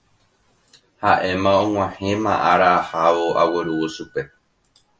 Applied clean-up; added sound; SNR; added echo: none; Wind instrument, woodwind instrument; 19 dB; none.